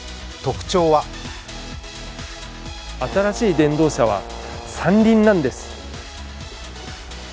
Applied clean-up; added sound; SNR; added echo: none; Brass instrument; 16 dB; none.